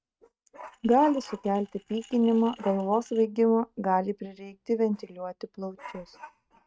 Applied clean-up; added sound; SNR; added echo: neural mask model RNNoise.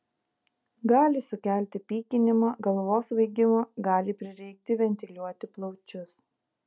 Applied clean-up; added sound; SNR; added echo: none; none; none; none.